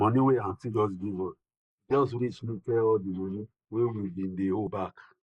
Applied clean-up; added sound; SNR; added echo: neural mask model Resemble Enhance denoiser.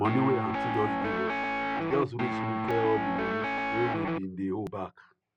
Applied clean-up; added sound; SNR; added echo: none; Guitar; -2 dB; none.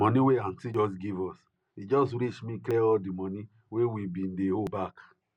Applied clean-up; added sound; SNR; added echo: none; none; none; none.